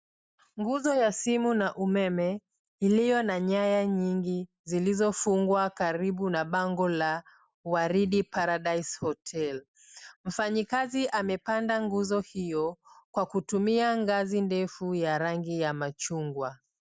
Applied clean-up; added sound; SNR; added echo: none; none; none; none.